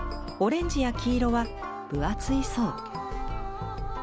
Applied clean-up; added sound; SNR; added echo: none; none; none; none.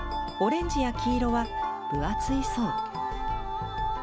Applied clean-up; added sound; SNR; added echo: none; Glass; 3 dB; none.